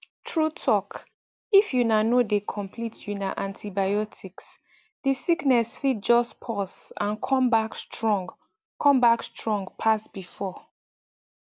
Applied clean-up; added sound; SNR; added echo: none; none; none; none.